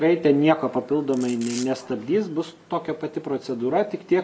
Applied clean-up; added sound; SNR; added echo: none; Domestic sounds, home sounds; 17 dB; none.